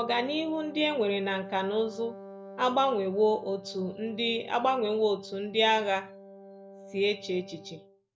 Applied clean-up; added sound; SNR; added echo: none; Wind instrument, woodwind instrument; 17 dB; none.